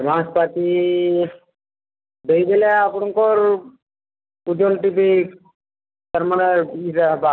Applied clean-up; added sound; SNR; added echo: none; none; none; none.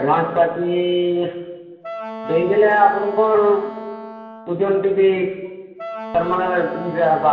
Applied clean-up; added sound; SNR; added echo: none; Wind instrument, woodwind instrument; 14 dB; reverberation time 1.4 s.